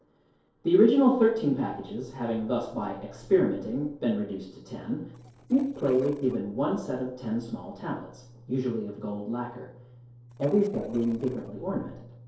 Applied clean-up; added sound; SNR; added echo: neural separator model SepFormer DNS4.